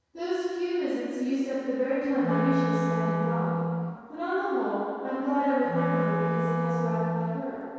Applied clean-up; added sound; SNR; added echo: none; Wind instrument, woodwind instrument; 0 dB; reverberation time 2.2 s.